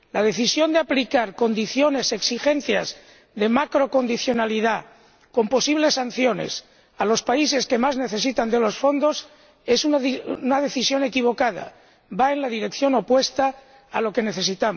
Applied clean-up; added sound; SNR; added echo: none; none; none; none.